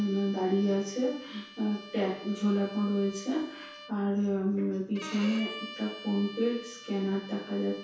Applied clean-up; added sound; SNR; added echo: none; Bowed string instrument; 16 dB; reverberation time 0.7 s.